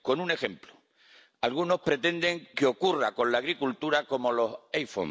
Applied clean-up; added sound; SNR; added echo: none; none; none; none.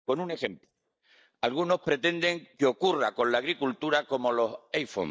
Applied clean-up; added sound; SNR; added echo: neural mask model DeepFilterNet 3.